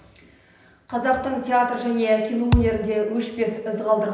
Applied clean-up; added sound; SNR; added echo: none; Thump, thud; 1 dB; reverberation time 0.9 s.